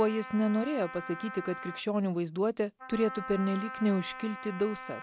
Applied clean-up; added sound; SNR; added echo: none; Wind instrument, woodwind instrument; 12 dB; none.